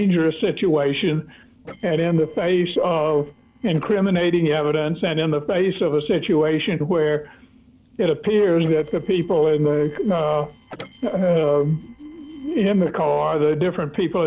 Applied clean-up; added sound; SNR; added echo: neural separator model SepFormer DNS4.